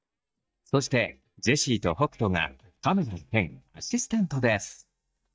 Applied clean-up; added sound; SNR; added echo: neural mask model DeepFilterNet 3.